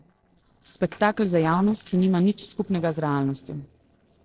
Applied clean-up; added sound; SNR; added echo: neural separator model SepFormer DNS4.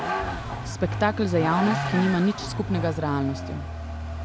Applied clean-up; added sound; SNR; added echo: none; Vehicle; 4 dB; none.